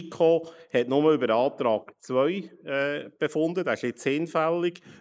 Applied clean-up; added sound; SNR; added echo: neural mask model Resemble Enhance denoiser.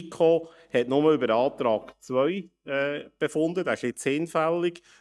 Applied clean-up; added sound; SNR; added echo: neural mask model DeepFilterNet 3.